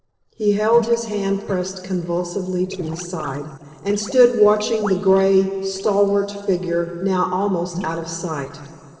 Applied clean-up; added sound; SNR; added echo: neural separator model SepFormer DNS4.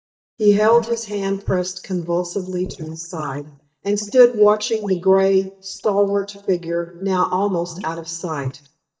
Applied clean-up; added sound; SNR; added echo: neural mask model DeepFilterNet 3.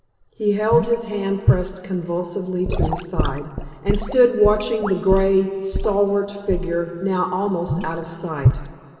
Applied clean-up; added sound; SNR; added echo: none; Sink (filling or washing) / Gurgling / Liquid; 4 dB; reverberation time 2.8 s.